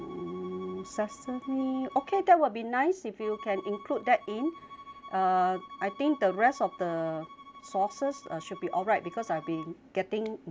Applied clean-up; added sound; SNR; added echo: none; Bowed string instrument; 18 dB; none.